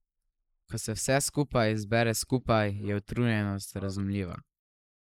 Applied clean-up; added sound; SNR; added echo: neural mask model Resemble Enhance denoiser.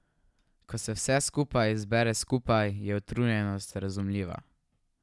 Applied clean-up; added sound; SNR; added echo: none; none; none; none.